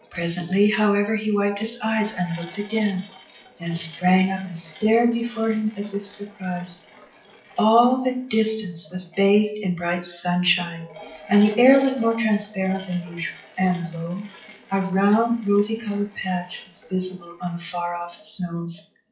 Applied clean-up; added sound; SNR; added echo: classical method WPE with log-MMSE.